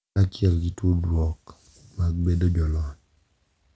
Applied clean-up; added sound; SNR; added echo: none; none; none; none.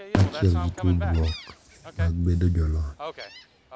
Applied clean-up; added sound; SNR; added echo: none; Fireworks + Gull, seagull; 11 dB; none.